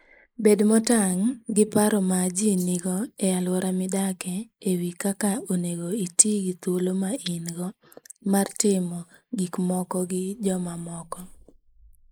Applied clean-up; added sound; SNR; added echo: neural mask model Resemble Enhance denoiser.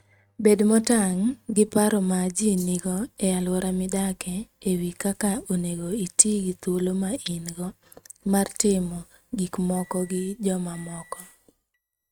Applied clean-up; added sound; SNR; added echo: neural mask model RNNoise.